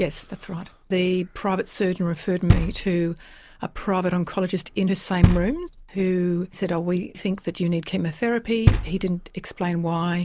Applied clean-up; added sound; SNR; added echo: none; Knock; 4 dB; none.